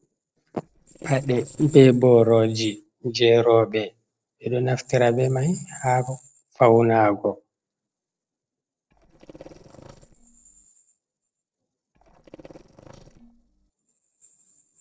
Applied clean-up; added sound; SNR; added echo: neural separator model SepFormer DNS4.